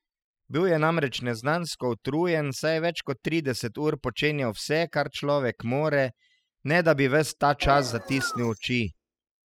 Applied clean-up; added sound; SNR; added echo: classical method spectral subtraction.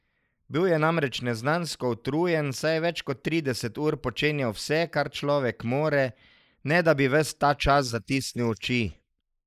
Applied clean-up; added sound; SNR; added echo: neural mask model Resemble Enhance denoiser.